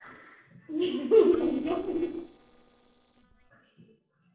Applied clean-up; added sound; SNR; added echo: neural separator model SepFormer DNS4.